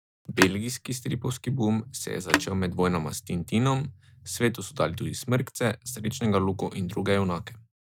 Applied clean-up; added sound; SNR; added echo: none; Telephone; 4 dB; none.